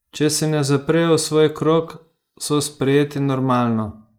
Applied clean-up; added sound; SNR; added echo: neural mask model Resemble Enhance denoiser.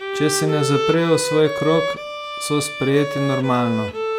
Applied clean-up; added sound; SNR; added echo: none; Bowed string instrument; 4 dB; none.